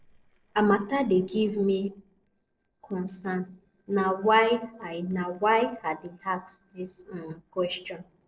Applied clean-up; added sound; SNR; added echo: neural separator model SepFormer DNS4.